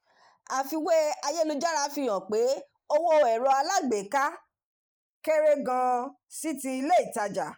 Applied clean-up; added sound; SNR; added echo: neural mask model Resemble Enhance denoiser.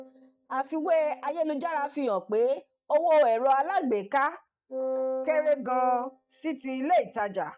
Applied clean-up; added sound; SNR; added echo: neural mask model DeepFilterNet 3.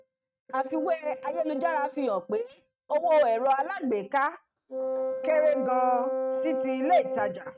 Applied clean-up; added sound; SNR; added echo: neural mask model RNNoise.